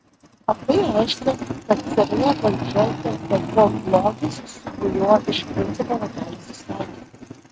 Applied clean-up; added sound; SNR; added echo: neural mask model RNNoise.